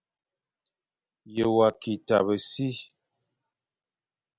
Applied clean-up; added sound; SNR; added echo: none; none; none; none.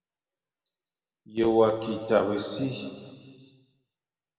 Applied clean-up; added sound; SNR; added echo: none; none; none; reverberation time 2.3 s.